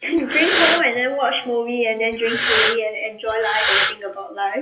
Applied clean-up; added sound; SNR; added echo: classical method WPE with log-MMSE.